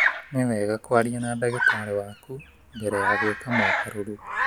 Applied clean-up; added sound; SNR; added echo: none; Bird vocalization, bird call, bird song; 0 dB; none.